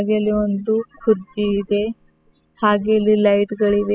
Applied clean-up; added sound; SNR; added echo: classical method spectral subtraction.